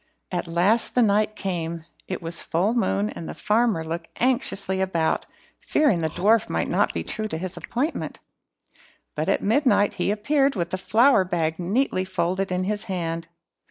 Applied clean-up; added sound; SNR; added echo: neural mask model Resemble Enhance denoiser.